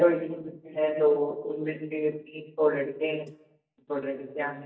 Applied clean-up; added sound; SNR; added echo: neural mask model DeepFilterNet 3.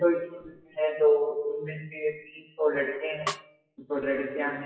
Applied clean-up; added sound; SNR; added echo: classical method WPE with log-MMSE.